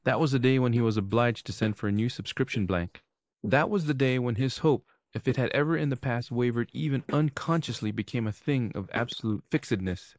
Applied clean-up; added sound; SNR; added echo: neural mask model Resemble Enhance denoiser.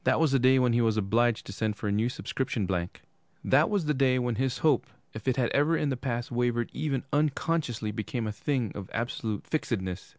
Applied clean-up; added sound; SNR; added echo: none; none; none; none.